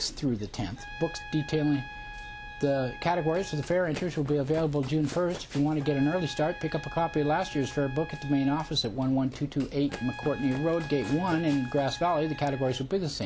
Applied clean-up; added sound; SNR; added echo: none; Trumpet + Run; 15 dB; none.